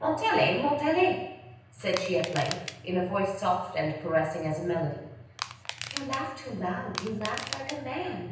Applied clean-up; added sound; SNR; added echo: none; Crushing; 10 dB; reverberation time 0.9 s.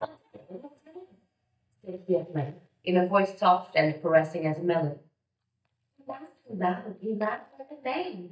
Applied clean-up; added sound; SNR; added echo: neural mask model DeepFilterNet 3.